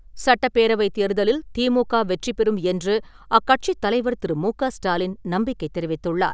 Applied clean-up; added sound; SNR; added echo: none; none; none; none.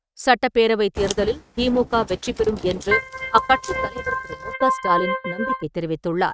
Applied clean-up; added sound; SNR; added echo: neural mask model RNNoise.